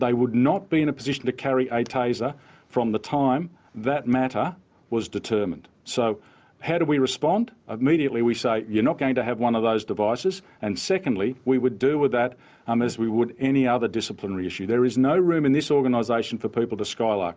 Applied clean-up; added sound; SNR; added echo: none; none; none; none.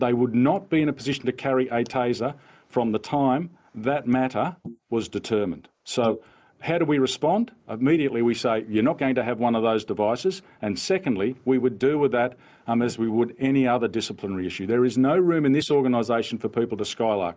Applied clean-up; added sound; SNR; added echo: neural mask model Resemble Enhance denoiser.